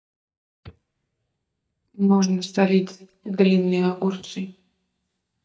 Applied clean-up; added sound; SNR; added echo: neural mask model DeepFilterNet 3.